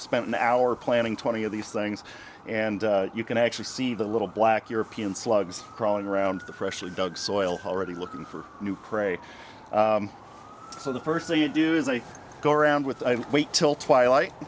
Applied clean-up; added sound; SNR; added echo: none; none; none; none.